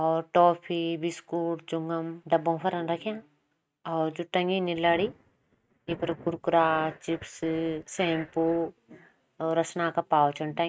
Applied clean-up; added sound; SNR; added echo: neural mask model RNNoise.